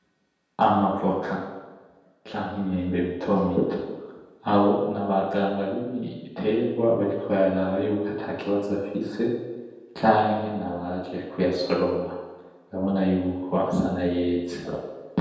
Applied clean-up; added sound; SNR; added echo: none; none; none; reverberation time 1.1 s.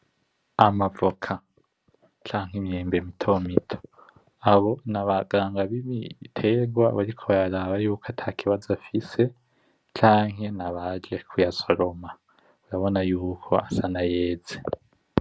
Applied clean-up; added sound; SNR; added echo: none; none; none; none.